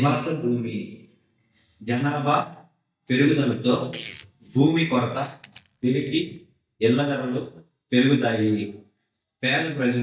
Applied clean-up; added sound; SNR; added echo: neural mask model DeepFilterNet 3.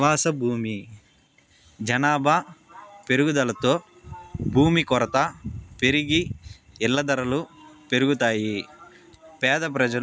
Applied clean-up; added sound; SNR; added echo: none; none; none; none.